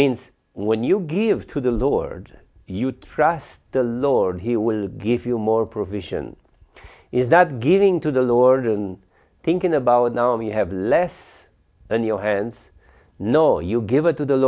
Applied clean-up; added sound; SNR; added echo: none; none; none; none.